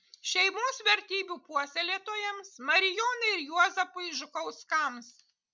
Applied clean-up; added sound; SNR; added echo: none; none; none; none.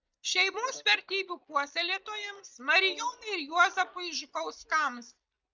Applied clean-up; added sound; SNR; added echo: neural mask model DeepFilterNet 3.